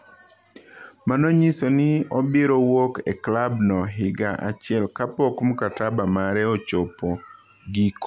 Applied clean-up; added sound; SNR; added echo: none; none; none; none.